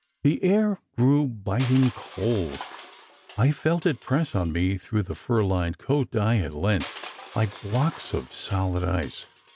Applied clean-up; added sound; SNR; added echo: none; Crushing; 18 dB; none.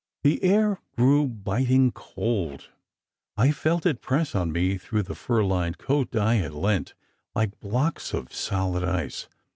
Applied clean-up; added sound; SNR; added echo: none; none; none; none.